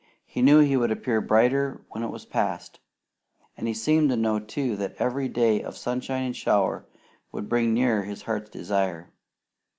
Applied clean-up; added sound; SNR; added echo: none; none; none; none.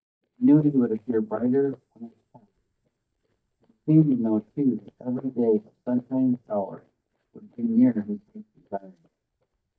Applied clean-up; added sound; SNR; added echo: neural mask model DeepFilterNet 3.